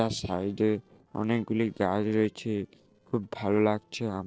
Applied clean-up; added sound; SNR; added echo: neural separator model SepFormer DNS4.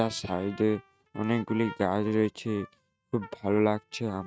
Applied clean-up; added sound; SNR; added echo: neural mask model RNNoise.